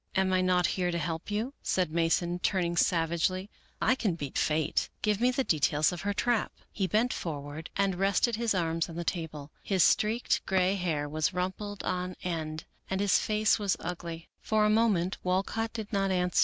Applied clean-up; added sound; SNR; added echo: none; none; none; none.